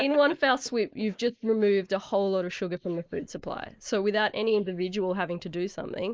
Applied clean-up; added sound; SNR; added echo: neural mask model Resemble Enhance denoiser.